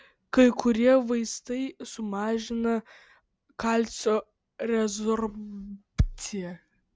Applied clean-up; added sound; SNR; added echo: none; none; none; none.